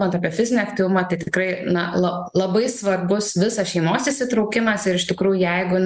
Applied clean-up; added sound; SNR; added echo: none; none; none; none.